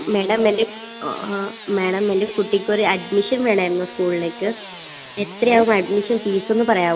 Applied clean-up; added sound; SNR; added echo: none; Engine starting / Sawing; 15 dB; none.